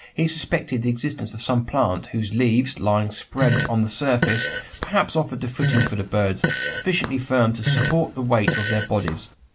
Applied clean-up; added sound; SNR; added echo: none; Fart; 3 dB; none.